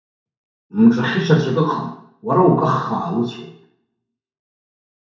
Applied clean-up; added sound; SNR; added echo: none; none; none; reverberation time 0.6 s.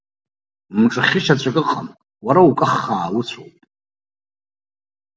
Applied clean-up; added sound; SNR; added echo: none; none; none; none.